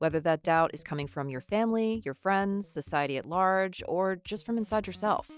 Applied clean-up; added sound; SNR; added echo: none; none; none; none.